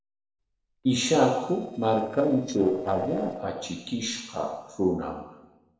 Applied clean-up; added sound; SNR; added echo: neural separator model SepFormer DNS4.